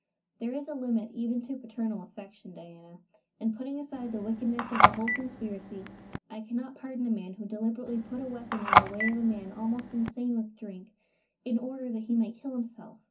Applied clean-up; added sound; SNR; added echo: none; Telephone; -4 dB; reverberation time 0.4 s.